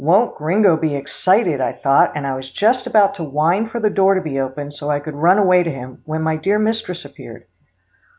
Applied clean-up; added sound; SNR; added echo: none; none; none; none.